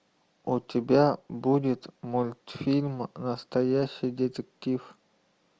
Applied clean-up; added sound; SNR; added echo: none; none; none; none.